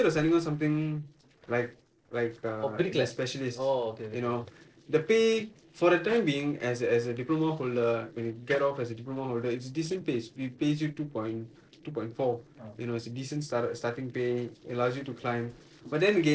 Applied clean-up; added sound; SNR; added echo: neural separator model SepFormer DNS4.